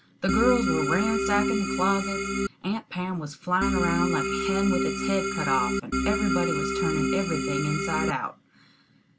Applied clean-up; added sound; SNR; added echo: none; Organ; -2 dB; none.